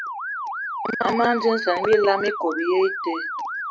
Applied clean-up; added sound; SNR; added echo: classical method Wiener filter.